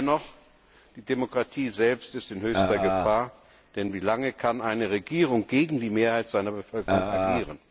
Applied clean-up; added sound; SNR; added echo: none; Burping, eructation; -1 dB; none.